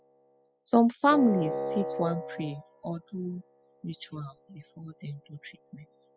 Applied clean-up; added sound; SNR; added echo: classical method spectral subtraction.